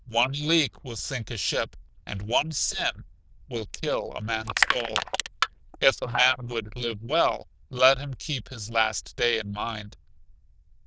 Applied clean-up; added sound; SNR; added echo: neural diffusion model UNIVERSE++.